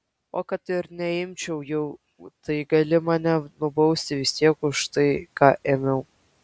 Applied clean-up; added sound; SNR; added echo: none; none; none; none.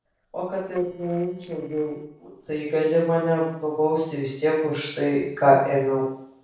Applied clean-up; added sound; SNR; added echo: neural separator model SepFormer DNS4.